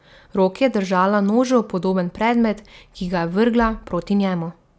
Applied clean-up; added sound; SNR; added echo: none; none; none; none.